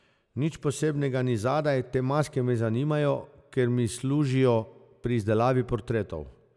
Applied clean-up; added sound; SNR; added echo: none; none; none; none.